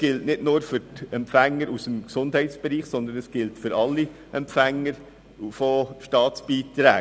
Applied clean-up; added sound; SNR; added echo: none; none; none; none.